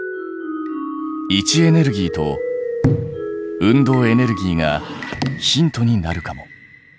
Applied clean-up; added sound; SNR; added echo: none; none; none; none.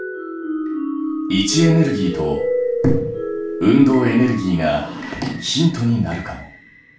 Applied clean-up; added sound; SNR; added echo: none; none; none; reverberation time 0.3 s.